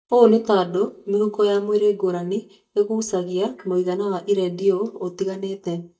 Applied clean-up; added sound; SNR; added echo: neural mask model DeepFilterNet 3.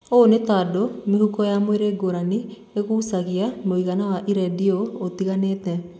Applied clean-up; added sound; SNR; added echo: none; none; none; none.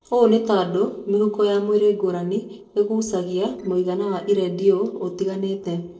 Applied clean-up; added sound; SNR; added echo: neural separator model SepFormer DNS4.